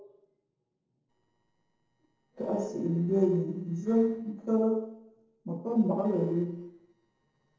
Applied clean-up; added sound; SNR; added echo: neural separator model SepFormer DNS4.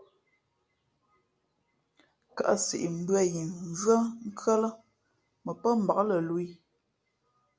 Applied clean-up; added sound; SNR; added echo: none; none; none; none.